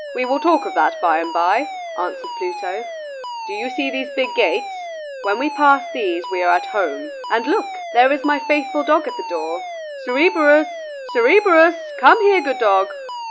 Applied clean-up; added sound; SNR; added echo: none; Alarm; 10 dB; none.